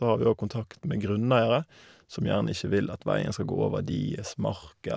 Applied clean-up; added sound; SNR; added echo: none; none; none; none.